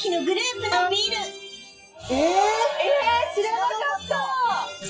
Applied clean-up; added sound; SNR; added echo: classical method WPE with log-MMSE.